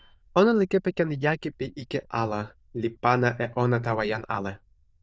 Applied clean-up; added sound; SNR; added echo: neural diffusion model UNIVERSE++.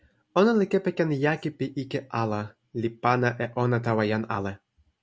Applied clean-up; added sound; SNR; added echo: none; none; none; none.